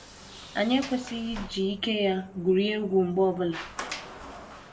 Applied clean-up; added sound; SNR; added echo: none; Sliding door; 14 dB; none.